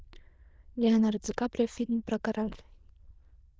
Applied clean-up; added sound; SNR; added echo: neural diffusion model UNIVERSE++.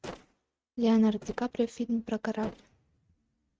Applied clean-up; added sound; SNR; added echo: neural mask model RNNoise.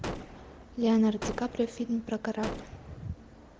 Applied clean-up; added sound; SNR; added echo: none; Gunshot, gunfire; 11 dB; none.